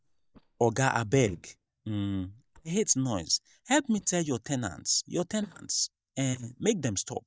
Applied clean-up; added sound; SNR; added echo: neural mask model DeepFilterNet 3.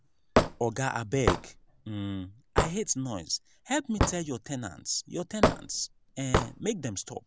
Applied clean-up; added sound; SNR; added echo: none; Hammer / Wood; -1 dB; none.